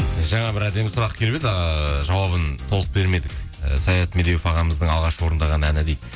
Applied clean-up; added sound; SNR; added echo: none; none; none; none.